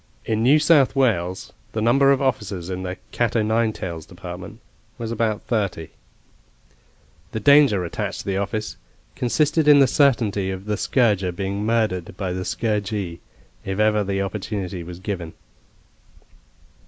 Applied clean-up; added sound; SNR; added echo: none; none; none; none.